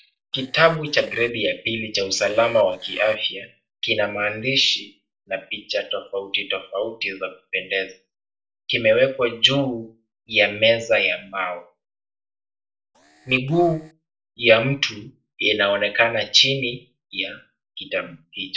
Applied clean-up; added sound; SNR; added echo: neural separator model SepFormer DNS4.